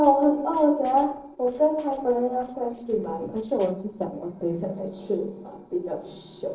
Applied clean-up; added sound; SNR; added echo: neural separator model SepFormer DNS4.